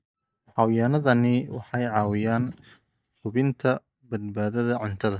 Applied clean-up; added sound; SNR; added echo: neural mask model DeepFilterNet 3.